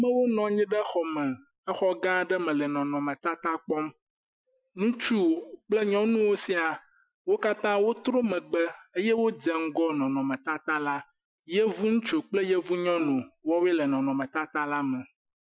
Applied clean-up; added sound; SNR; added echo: classical method Wiener filter.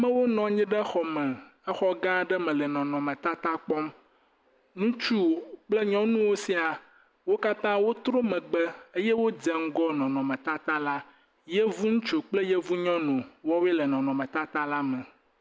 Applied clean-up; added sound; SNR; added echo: none; none; none; none.